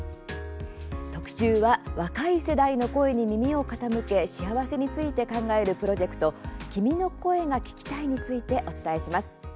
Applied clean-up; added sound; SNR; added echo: none; Breathing; 11 dB; none.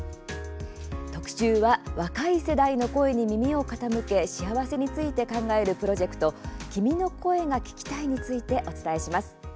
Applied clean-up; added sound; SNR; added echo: none; none; none; none.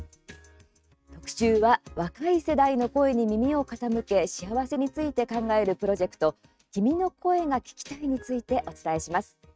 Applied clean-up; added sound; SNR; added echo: neural mask model RNNoise.